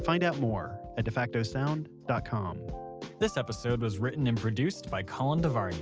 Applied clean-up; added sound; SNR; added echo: none; none; none; none.